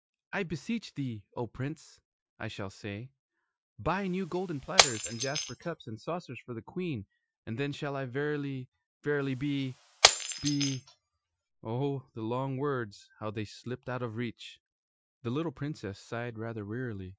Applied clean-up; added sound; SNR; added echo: classical method Wiener filter.